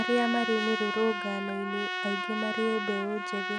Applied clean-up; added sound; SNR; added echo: none; Trumpet; 3 dB; none.